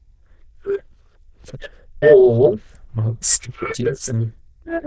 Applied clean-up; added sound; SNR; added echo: neural diffusion model UNIVERSE++.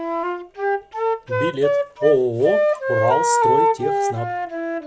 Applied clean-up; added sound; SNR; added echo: none; Wind instrument, woodwind instrument; -3 dB; none.